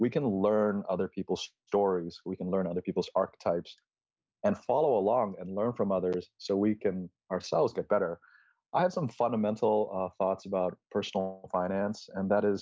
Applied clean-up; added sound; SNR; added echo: none; none; none; none.